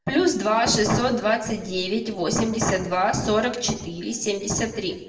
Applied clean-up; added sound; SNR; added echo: none; none; none; reverberation time 0.6 s.